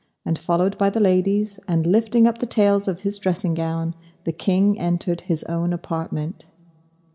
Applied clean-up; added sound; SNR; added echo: none; none; none; reverberation time 0.7 s.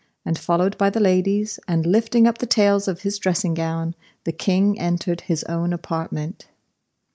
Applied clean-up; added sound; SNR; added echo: none; none; none; none.